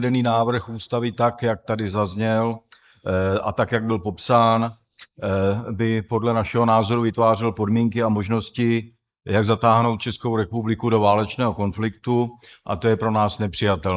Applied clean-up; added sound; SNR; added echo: neural mask model Resemble Enhance denoiser.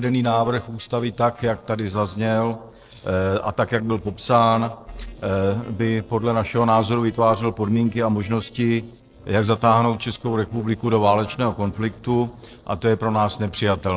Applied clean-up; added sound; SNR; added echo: neural separator model SepFormer DNS4.